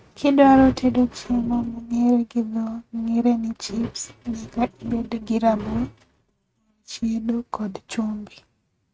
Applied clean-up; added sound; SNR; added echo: neural mask model RNNoise.